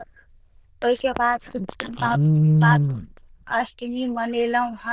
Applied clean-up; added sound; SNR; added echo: neural diffusion model UNIVERSE++.